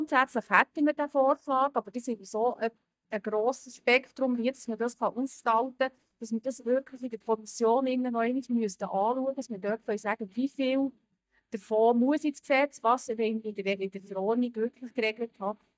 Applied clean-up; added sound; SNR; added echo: neural mask model DeepFilterNet 3.